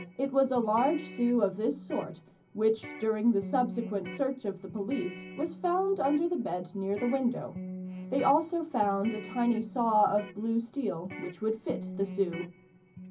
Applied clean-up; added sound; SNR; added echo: none; Electric guitar; 14 dB; reverberation time 0.4 s.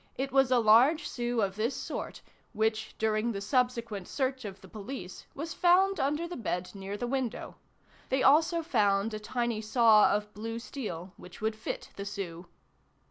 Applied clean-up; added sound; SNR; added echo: none; none; none; none.